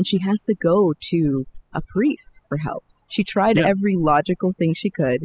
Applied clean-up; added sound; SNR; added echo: classical method spectral subtraction.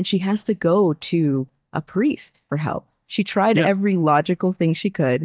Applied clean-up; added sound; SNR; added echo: neural mask model DeepFilterNet 3.